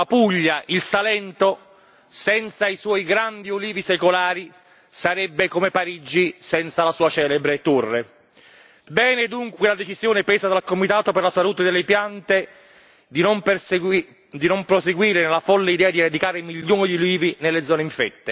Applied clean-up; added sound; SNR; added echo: none; none; none; none.